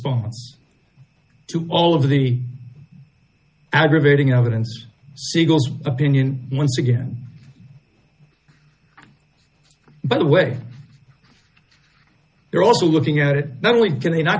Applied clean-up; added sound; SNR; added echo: none; none; none; none.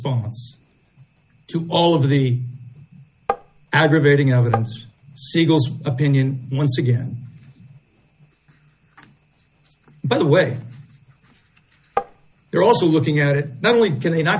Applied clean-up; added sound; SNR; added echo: none; Tap; 5 dB; none.